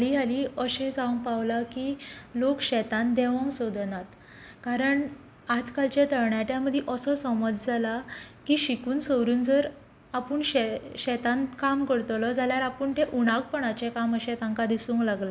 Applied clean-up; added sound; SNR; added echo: none; none; none; none.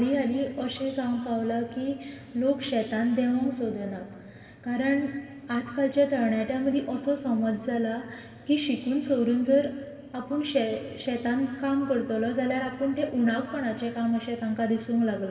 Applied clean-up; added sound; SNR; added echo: none; none; none; reverberation time 2.0 s.